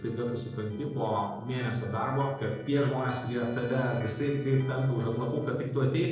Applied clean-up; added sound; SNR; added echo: neural separator model SepFormer DNS4.